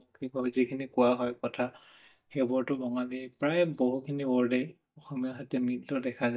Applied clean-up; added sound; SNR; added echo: neural mask model DeepFilterNet 3.